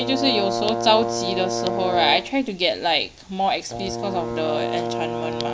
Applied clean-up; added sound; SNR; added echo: none; Brass instrument; 3 dB; none.